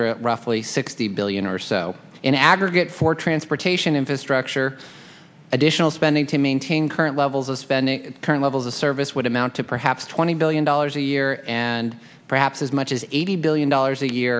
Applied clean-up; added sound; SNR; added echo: none; none; none; none.